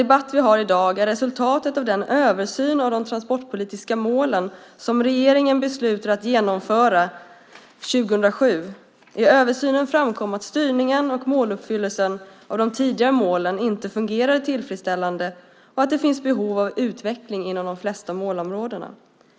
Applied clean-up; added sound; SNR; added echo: none; none; none; none.